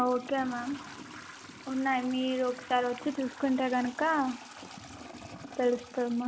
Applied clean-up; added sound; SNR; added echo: none; Trickle, dribble / Toilet flush; 15 dB; none.